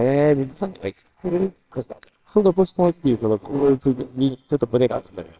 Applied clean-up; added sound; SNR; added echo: neural separator model SepFormer WHAMR!.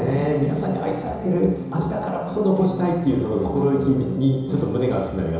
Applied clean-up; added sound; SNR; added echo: none; Growling; 17 dB; reverberation time 1.0 s.